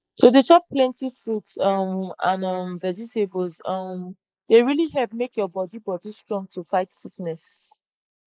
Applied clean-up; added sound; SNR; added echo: neural mask model Resemble Enhance denoiser.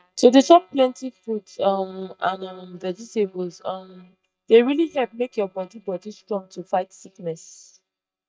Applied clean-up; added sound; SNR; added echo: neural mask model DeepFilterNet 3.